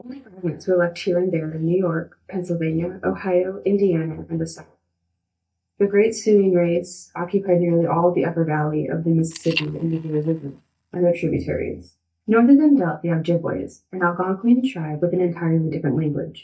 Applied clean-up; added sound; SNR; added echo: neural mask model DeepFilterNet 3.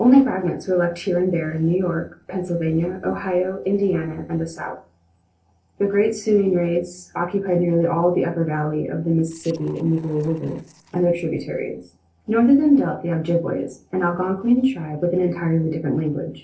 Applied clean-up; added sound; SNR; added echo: neural separator model SepFormer DNS4.